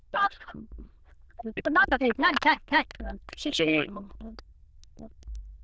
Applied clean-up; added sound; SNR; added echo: neural diffusion model UNIVERSE++.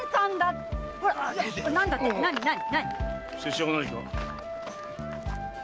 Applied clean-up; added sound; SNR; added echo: none; none; none; none.